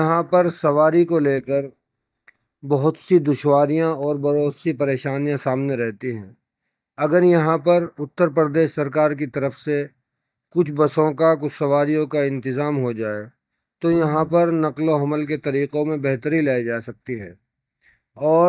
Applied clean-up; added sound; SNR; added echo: neural mask model DeepFilterNet 3.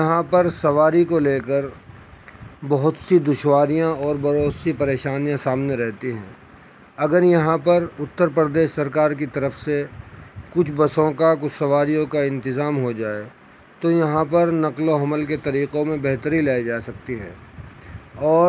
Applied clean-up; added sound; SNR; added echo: none; none; none; none.